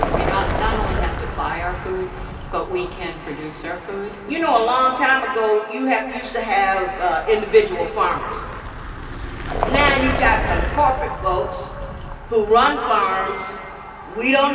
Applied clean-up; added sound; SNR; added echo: none; Vehicle; 7 dB; reverberation time 2.5 s.